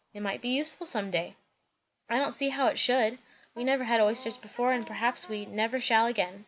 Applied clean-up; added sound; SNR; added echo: none; Wind instrument, woodwind instrument; 19 dB; none.